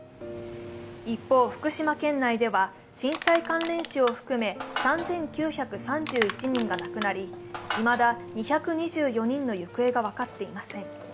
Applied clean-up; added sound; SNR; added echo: none; Crushing; 9 dB; none.